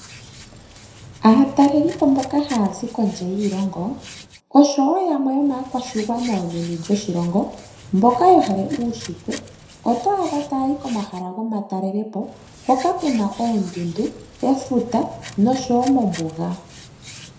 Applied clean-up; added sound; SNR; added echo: none; Hands; 19 dB; reverberation time 0.6 s.